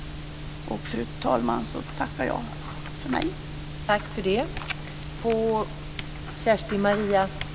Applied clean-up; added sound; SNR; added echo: none; Typing; 19 dB; none.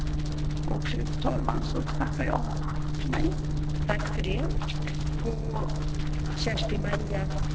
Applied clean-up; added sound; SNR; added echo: neural separator model SepFormer DNS4.